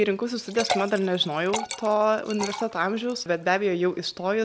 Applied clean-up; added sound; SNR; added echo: none; Liquid; 11 dB; none.